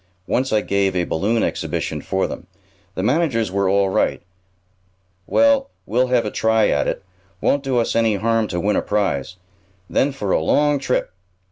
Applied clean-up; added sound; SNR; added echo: none; none; none; none.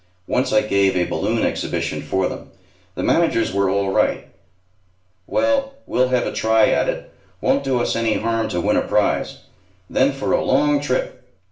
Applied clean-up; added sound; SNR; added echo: none; none; none; reverberation time 0.4 s.